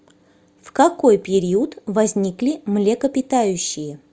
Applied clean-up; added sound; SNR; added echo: none; none; none; none.